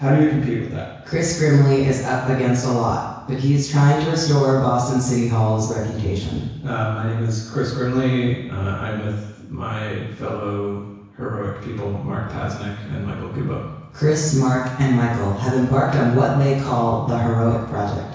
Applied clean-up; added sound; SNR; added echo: none; none; none; reverberation time 1.1 s.